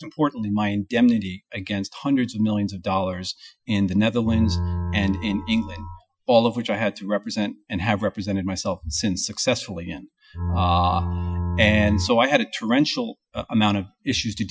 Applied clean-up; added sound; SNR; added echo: classical method Wiener filter.